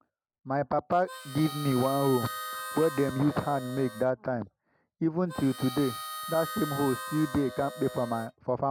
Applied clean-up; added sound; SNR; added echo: none; Harmonica; 10 dB; none.